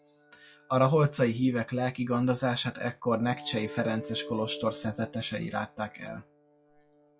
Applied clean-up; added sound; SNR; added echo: classical method log-MMSE.